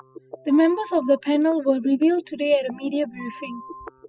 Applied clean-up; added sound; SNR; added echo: classical method spectral subtraction.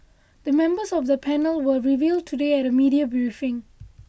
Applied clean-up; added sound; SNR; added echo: none; none; none; none.